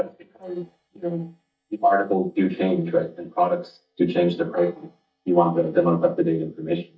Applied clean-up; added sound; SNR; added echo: neural mask model DeepFilterNet 3.